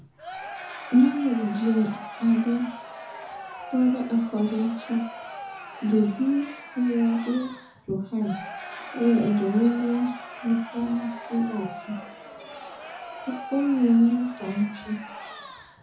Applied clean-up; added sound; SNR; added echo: none; Crowd; 14 dB; reverberation time 0.6 s.